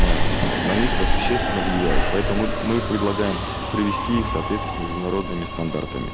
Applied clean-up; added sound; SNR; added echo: none; Subway, metro, underground; -3 dB; none.